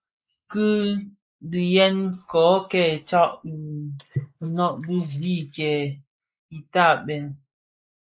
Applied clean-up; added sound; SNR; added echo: neural mask model Resemble Enhance denoiser.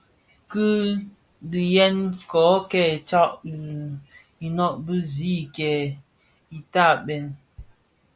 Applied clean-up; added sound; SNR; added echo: none; none; none; none.